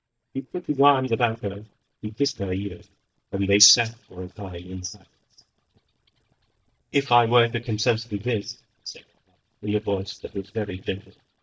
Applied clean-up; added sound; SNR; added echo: neural mask model DeepFilterNet 3.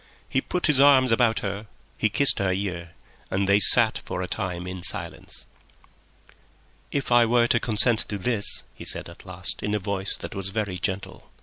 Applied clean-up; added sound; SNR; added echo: none; none; none; none.